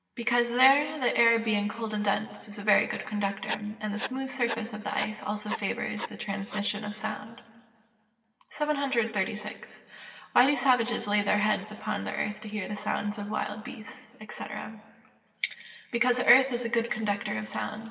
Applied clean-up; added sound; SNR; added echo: none; Writing; 10 dB; reverberation time 2.0 s.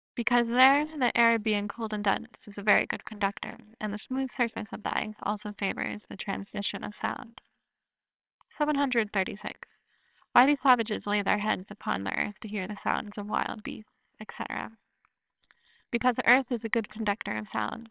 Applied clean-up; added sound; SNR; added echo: neural separator model SepFormer WHAMR!.